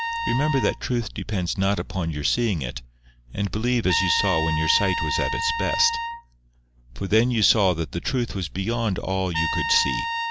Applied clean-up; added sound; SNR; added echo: none; Trumpet; 6 dB; none.